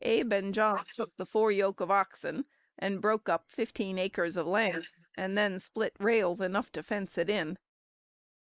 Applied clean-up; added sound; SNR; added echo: neural mask model Resemble Enhance denoiser.